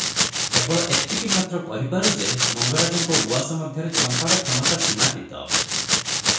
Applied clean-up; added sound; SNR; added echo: none; Domestic sounds, home sounds; -3 dB; reverberation time 0.6 s.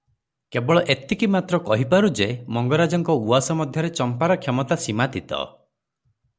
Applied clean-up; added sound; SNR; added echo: none; none; none; none.